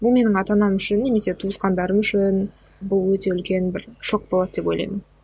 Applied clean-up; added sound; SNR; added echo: none; none; none; none.